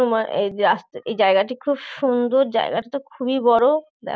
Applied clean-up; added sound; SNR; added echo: none; none; none; none.